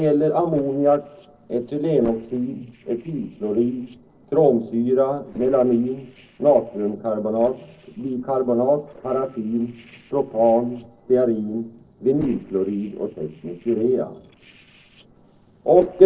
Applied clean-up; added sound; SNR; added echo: neural separator model SepFormer DNS4.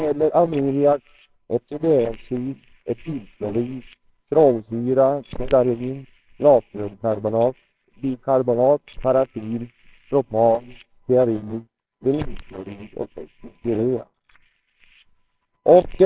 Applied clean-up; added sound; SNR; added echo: neural separator model SepFormer WHAMR!.